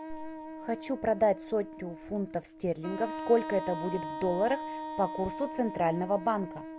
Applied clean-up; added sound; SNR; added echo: none; Wind instrument, woodwind instrument; 9 dB; none.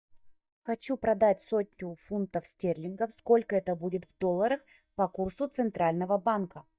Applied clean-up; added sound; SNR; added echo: neural mask model DeepFilterNet 3.